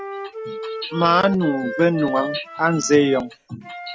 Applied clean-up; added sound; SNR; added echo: none; Wind instrument, woodwind instrument; 10 dB; none.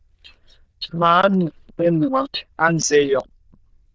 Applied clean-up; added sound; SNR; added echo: neural diffusion model UNIVERSE++.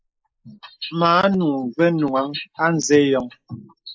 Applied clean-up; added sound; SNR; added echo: neural mask model Resemble Enhance denoiser.